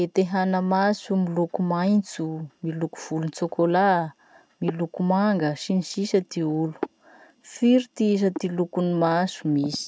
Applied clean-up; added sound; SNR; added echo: none; none; none; none.